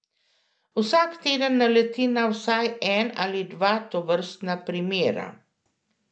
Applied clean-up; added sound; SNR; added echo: none; none; none; none.